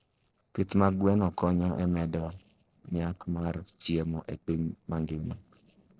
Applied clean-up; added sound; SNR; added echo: neural separator model SepFormer DNS4.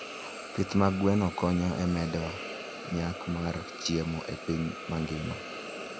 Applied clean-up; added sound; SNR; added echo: none; Hiss; 10 dB; none.